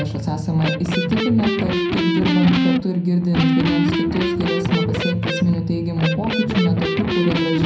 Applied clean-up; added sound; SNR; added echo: none; Electric guitar; 1 dB; reverberation time 0.5 s.